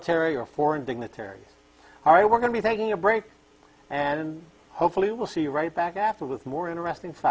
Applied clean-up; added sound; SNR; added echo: none; none; none; none.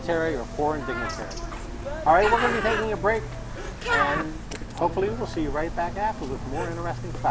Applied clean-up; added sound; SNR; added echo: none; Bird; 3 dB; none.